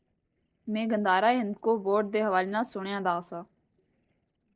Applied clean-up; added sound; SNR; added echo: neural separator model SepFormer DNS4.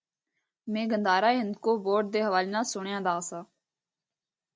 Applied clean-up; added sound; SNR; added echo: none; none; none; none.